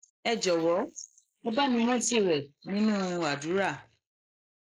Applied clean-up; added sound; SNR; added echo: neural mask model Resemble Enhance denoiser.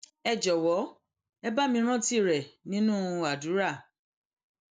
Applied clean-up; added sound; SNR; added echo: none; none; none; none.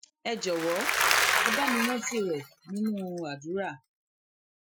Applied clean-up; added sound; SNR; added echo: classical method Wiener filter.